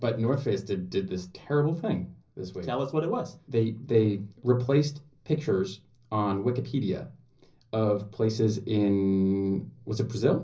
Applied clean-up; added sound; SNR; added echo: none; none; none; reverberation time 0.5 s.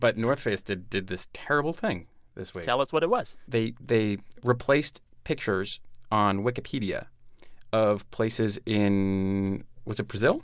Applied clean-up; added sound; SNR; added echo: none; none; none; none.